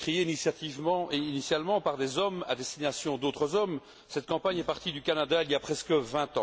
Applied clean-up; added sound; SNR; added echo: none; none; none; none.